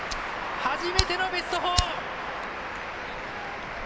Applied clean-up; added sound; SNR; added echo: none; Fire; 5 dB; none.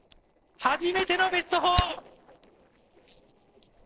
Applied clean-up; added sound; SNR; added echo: neural separator model SepFormer DNS4.